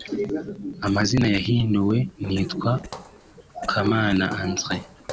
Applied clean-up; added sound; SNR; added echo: none; Cough + Walk, footsteps; 19 dB; none.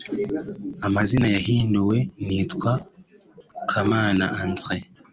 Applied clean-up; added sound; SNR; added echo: none; none; none; none.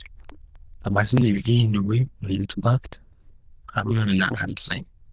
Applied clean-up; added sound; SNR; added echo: neural diffusion model UNIVERSE++.